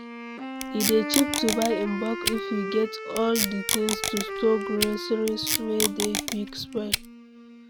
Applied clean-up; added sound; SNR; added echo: none; Packing tape, duct tape + Wind instrument, woodwind instrument; 3 dB; none.